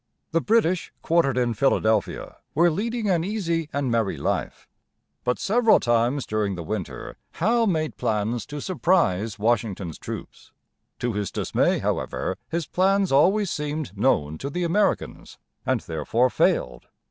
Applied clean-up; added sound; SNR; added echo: none; none; none; none.